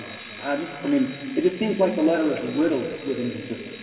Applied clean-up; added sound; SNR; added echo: none; Alarm; 17 dB; reverberation time 2.5 s.